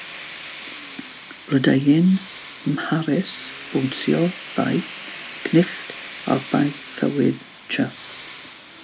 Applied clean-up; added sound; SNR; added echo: none; Tools; 13 dB; none.